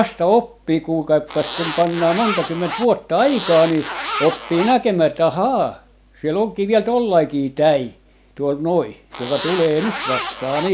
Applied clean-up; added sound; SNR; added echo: none; Zipper (clothing); 7 dB; none.